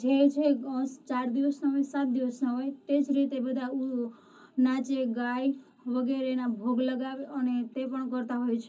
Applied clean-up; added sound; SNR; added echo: none; none; none; reverberation time 0.4 s.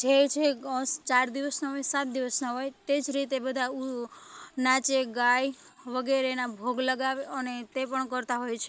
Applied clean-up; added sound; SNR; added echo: none; none; none; none.